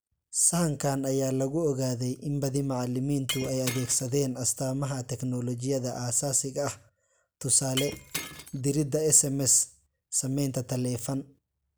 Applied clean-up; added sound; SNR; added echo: none; Shatter; 12 dB; none.